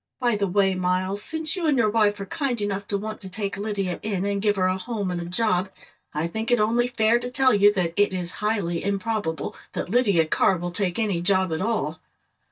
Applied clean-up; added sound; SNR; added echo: neural mask model DeepFilterNet 3.